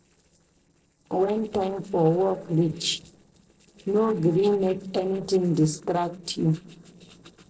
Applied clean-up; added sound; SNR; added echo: neural separator model SepFormer DNS4.